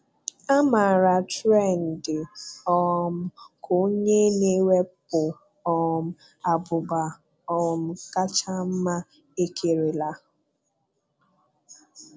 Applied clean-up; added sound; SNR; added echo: none; none; none; none.